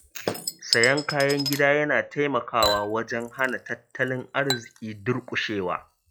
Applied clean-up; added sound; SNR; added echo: classical method log-MMSE.